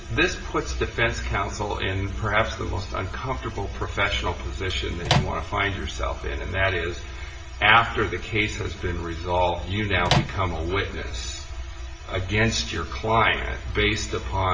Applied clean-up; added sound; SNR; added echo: none; Microwave oven; 0 dB; reverberation time 0.8 s.